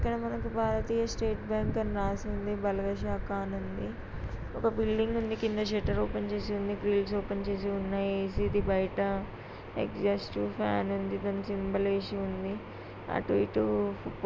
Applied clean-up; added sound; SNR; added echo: none; none; none; none.